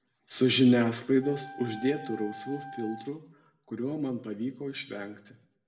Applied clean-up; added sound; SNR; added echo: none; Wind instrument, woodwind instrument; 16 dB; reverberation time 0.6 s.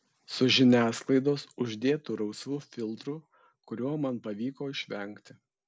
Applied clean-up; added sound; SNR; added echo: none; none; none; none.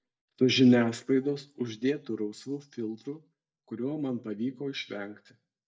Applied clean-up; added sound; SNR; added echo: neural mask model DeepFilterNet 3.